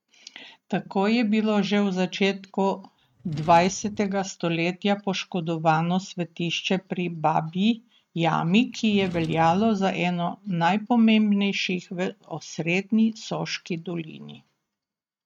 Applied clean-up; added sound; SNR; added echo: neural mask model RNNoise.